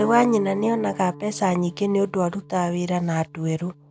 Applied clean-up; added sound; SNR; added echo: none; Guitar; 16 dB; none.